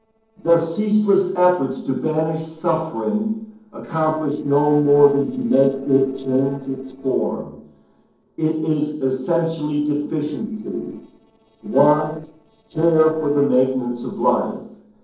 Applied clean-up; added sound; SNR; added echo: neural separator model SepFormer DNS4.